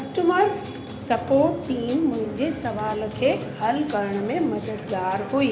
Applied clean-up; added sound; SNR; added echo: none; Acoustic guitar; 15 dB; none.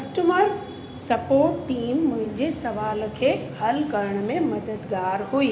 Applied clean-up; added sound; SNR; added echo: none; none; none; none.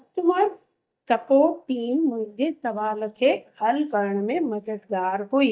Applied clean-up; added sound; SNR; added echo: neural mask model DeepFilterNet 3.